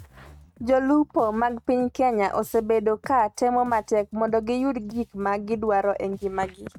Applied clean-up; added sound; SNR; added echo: neural mask model RNNoise.